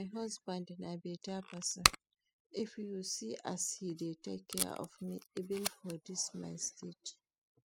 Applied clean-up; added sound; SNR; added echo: classical method spectral subtraction.